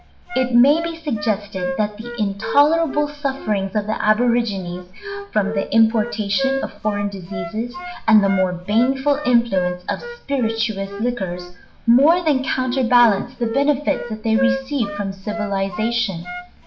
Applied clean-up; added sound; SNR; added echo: none; Wind instrument, woodwind instrument; 11 dB; reverberation time 0.7 s.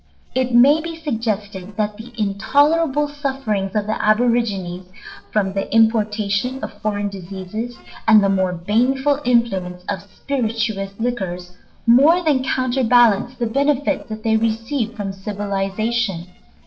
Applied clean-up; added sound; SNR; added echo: neural separator model SepFormer DNS4.